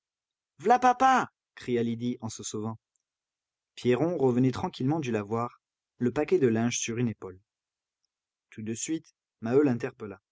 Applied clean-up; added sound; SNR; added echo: none; none; none; none.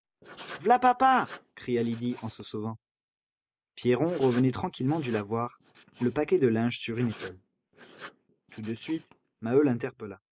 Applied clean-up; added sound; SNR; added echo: neural mask model Resemble Enhance denoiser.